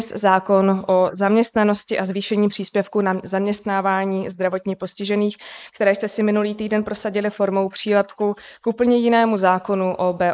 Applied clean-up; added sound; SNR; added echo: neural mask model Resemble Enhance denoiser.